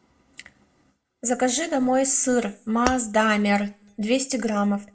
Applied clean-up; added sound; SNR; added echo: none; Shatter; 12 dB; reverberation time 0.3 s.